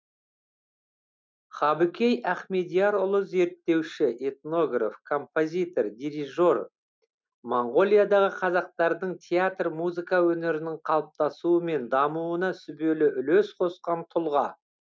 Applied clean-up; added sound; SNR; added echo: none; none; none; none.